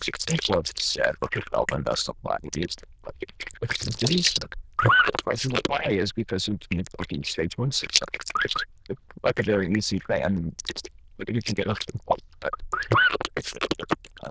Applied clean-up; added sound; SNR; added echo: neural diffusion model UNIVERSE++.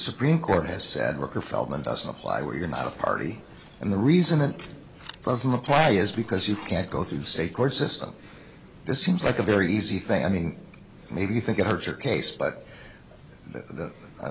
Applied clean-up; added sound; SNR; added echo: none; none; none; none.